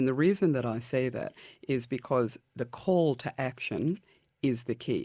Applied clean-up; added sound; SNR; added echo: neural mask model Resemble Enhance denoiser.